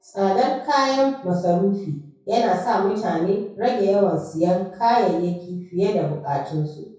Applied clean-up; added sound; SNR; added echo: none; none; none; reverberation time 0.6 s.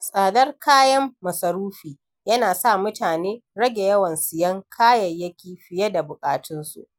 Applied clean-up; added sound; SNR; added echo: none; none; none; none.